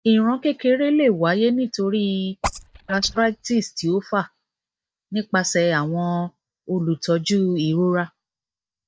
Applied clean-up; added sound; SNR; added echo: neural mask model DeepFilterNet 3.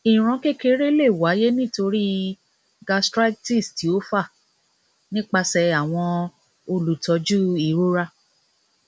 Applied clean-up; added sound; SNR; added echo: none; none; none; none.